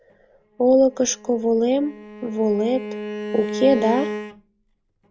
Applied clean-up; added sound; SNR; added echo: none; Bowed string instrument; 10 dB; none.